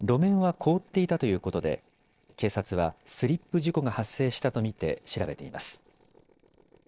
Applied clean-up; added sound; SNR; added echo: neural separator model SepFormer DNS4.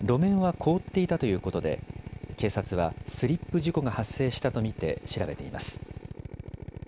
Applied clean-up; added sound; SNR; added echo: none; Drill; 11 dB; none.